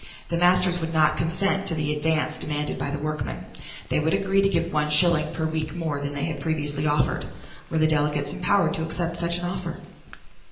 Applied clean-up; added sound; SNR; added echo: none; Walk, footsteps; 17 dB; reverberation time 0.9 s.